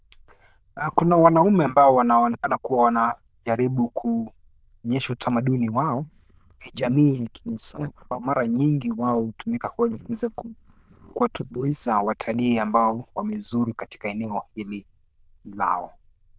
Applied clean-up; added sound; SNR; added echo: neural diffusion model UNIVERSE++.